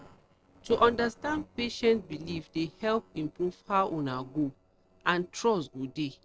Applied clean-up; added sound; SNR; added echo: neural separator model SepFormer DNS4.